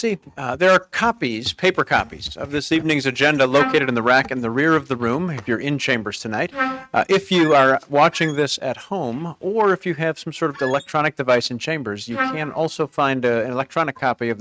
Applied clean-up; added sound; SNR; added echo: neural mask model RNNoise.